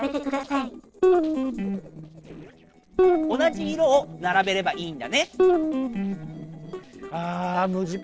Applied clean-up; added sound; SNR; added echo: neural separator model SepFormer DNS4.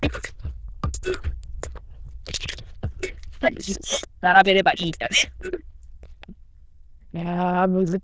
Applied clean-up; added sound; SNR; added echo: neural diffusion model UNIVERSE++.